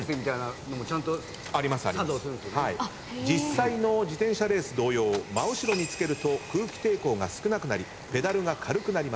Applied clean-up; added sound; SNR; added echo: none; none; none; none.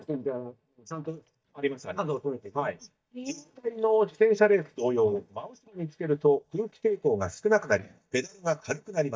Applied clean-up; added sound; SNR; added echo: neural mask model DeepFilterNet 3.